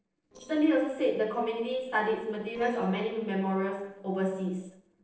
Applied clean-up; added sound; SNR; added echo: neural separator model SepFormer DNS4.